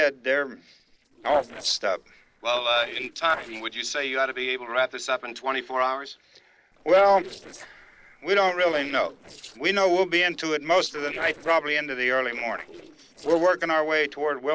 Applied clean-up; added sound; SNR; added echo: neural separator model SepFormer DNS4.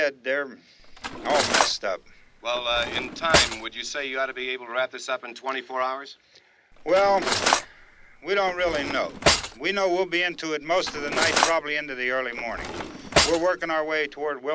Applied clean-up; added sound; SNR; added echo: none; Cutlery, silverware; 1 dB; none.